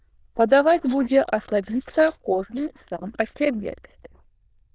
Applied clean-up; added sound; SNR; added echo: neural diffusion model UNIVERSE++.